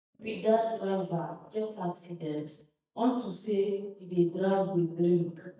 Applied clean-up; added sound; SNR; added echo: neural mask model DeepFilterNet 3.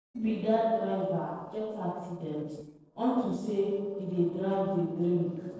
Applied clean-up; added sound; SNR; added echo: neural separator model SepFormer DNS4.